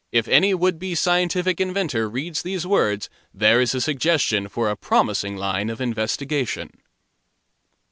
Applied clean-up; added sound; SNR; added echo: none; none; none; none.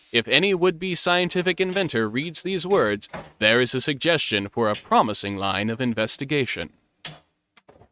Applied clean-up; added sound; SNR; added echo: neural mask model RNNoise.